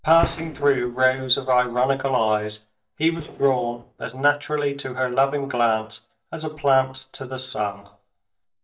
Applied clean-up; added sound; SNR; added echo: neural mask model DeepFilterNet 3.